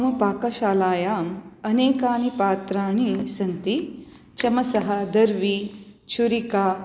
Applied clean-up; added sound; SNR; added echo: none; none; none; none.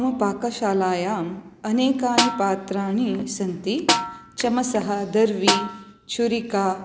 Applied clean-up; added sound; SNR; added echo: none; Snare drum; 3 dB; none.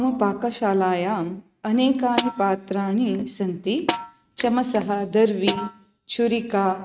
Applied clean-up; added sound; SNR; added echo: neural mask model RNNoise.